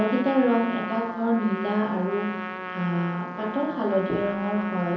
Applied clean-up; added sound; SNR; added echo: none; Trumpet; 9 dB; reverberation time 0.7 s.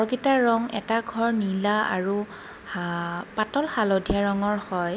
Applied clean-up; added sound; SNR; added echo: none; none; none; none.